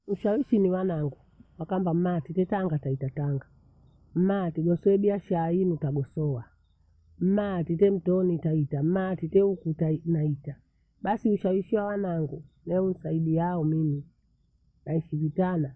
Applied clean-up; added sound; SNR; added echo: none; none; none; none.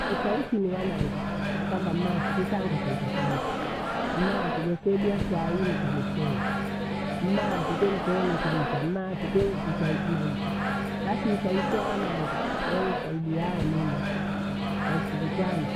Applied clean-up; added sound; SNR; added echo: none; Microwave oven; -1 dB; none.